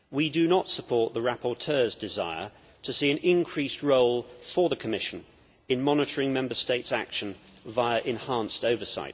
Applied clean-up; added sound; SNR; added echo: none; none; none; none.